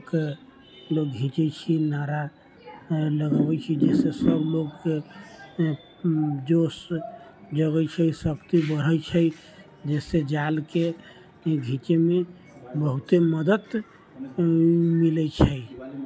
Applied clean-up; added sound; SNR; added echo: none; none; none; none.